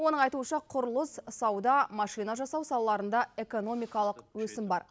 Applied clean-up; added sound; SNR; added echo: none; none; none; none.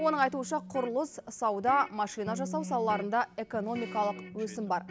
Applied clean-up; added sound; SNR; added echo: none; Electric guitar; 12 dB; none.